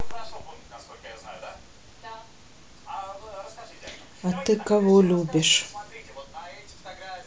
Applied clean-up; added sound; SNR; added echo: none; none; none; none.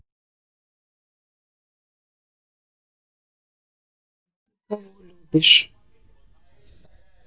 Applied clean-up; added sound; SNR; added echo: neural mask model DeepFilterNet 3.